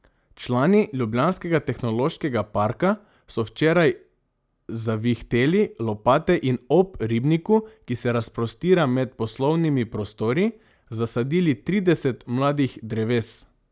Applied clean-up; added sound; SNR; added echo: none; none; none; none.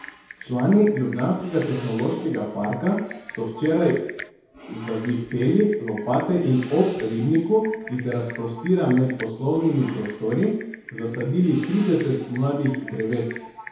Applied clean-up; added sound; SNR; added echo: none; Typing; 17 dB; reverberation time 1.9 s.